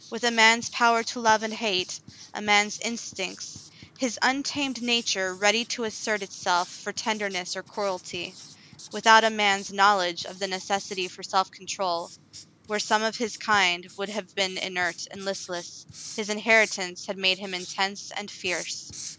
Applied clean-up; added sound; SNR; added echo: none; Writing; 20 dB; none.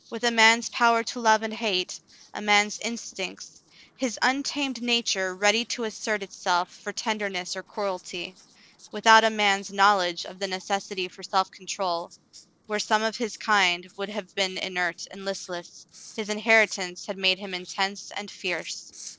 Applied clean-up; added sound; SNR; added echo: neural separator model SepFormer DNS4.